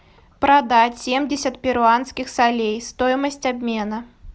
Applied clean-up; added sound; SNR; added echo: none; none; none; none.